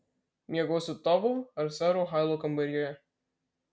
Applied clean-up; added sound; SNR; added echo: none; none; none; none.